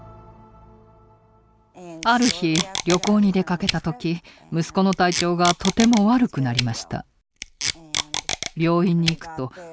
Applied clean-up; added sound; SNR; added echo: none; Packing tape, duct tape; 7 dB; none.